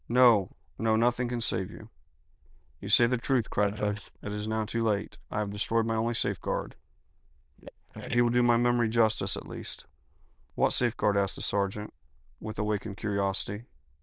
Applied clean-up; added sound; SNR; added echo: neural diffusion model UNIVERSE++.